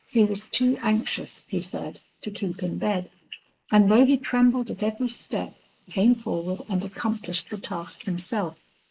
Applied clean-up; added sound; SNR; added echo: neural mask model Resemble Enhance denoiser.